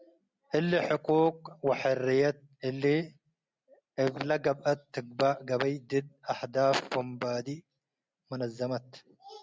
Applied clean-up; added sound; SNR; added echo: none; none; none; none.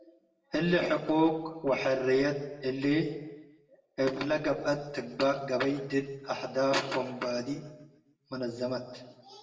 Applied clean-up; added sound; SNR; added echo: none; none; none; reverberation time 0.9 s.